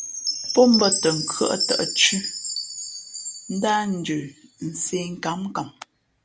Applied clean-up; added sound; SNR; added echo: none; Chime; 5 dB; none.